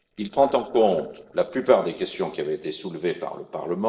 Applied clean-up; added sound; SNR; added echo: neural separator model SepFormer DNS4.